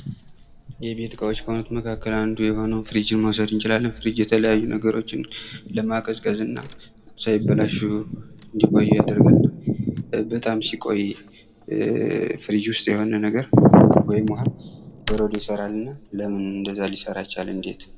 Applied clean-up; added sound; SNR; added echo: none; Tearing / Wood; 18 dB; reverberation time 2.2 s.